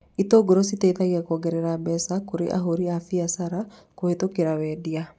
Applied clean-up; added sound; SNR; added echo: none; none; none; none.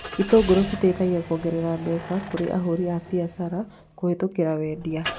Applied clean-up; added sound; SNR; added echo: none; Engine starting / Car; 13 dB; none.